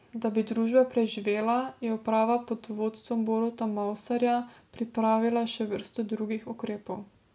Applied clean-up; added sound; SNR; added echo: none; none; none; none.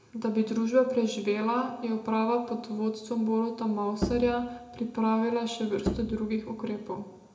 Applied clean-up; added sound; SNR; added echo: none; Bowed string instrument; 8 dB; reverberation time 0.6 s.